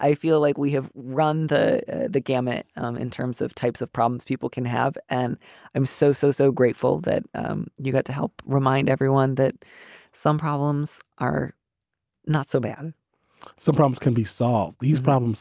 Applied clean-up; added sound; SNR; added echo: none; none; none; none.